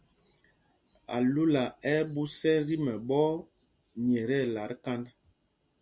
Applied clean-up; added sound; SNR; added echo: none; none; none; none.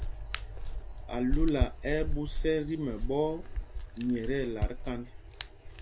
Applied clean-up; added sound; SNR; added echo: none; Hands; 0 dB; none.